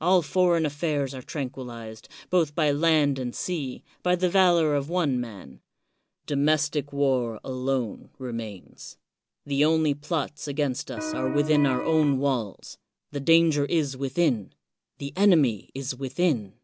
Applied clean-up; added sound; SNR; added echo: none; Electric guitar; 6 dB; none.